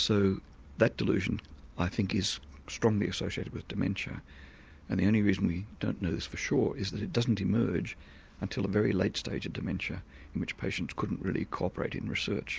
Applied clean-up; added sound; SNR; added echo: none; none; none; none.